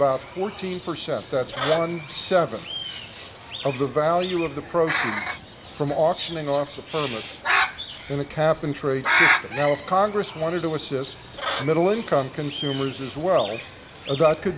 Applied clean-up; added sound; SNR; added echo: none; Bird; 5 dB; reverberation time 2.5 s.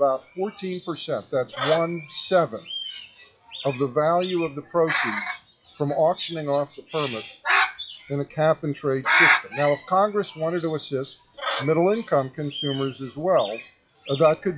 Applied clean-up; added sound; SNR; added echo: classical method WPE with log-MMSE.